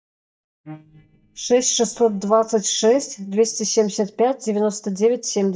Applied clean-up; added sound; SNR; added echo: neural mask model DeepFilterNet 3.